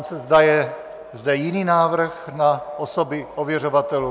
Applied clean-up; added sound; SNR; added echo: none; none; none; none.